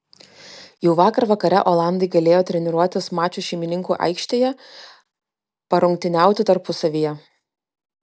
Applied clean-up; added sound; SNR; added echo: none; none; none; none.